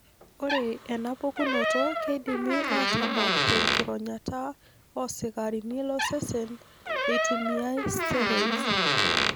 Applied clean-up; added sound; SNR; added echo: none; Door; -2 dB; none.